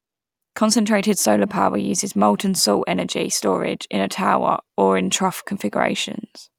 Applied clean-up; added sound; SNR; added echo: none; none; none; none.